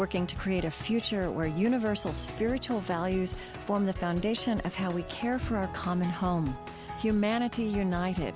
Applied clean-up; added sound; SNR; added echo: none; none; none; none.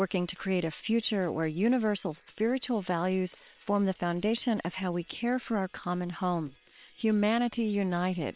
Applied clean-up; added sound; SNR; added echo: neural separator model SepFormer WHAM!.